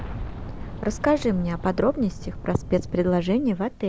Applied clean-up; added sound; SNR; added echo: none; Boom; 10 dB; none.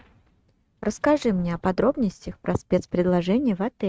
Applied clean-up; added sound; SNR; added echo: neural mask model RNNoise.